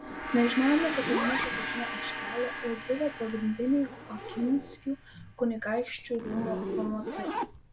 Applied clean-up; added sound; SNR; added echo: none; Zipper (clothing) + Gong; 5 dB; none.